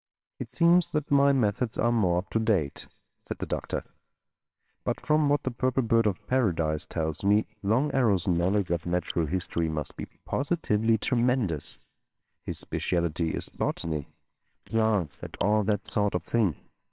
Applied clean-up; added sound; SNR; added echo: neural separator model SepFormer WHAMR!.